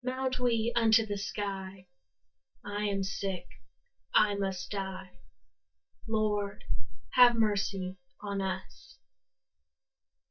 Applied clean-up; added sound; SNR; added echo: neural mask model DeepFilterNet 3.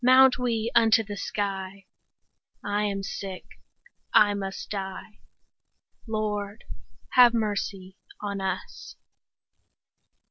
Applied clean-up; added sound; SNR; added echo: none; none; none; none.